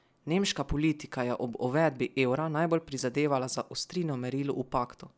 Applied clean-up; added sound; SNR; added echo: none; none; none; none.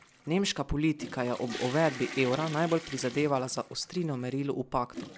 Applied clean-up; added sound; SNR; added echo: none; Toilet flush / Water; 14 dB; none.